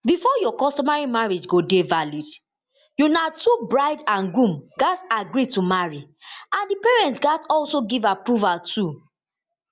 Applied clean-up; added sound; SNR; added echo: none; none; none; none.